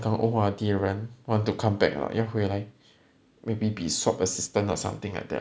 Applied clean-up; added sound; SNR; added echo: none; none; none; none.